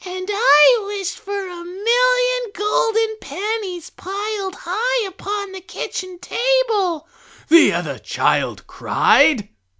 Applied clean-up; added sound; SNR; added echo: none; none; none; none.